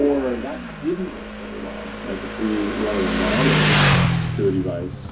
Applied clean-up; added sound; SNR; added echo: none; Motorcycle; -3 dB; reverberation time 0.4 s.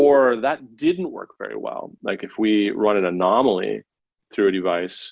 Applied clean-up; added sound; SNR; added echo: none; none; none; none.